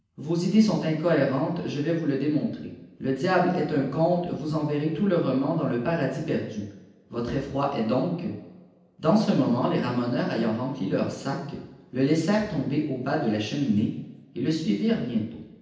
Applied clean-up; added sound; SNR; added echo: none; none; none; reverberation time 0.9 s.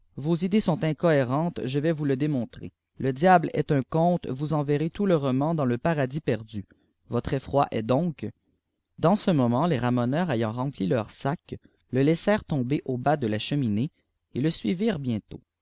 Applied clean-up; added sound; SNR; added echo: none; none; none; none.